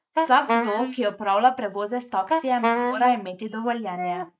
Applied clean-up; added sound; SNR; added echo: neural mask model Resemble Enhance denoiser.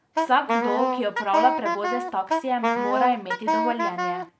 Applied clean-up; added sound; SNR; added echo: none; Wind instrument, woodwind instrument; -1 dB; none.